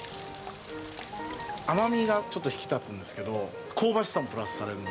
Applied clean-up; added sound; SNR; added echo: none; none; none; none.